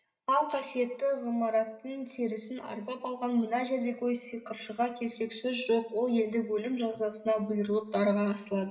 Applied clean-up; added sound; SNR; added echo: none; none; none; reverberation time 2.3 s.